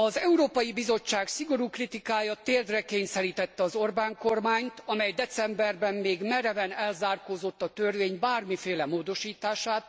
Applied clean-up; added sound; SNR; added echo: none; none; none; none.